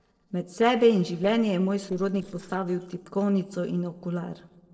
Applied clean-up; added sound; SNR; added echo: neural separator model SepFormer DNS4.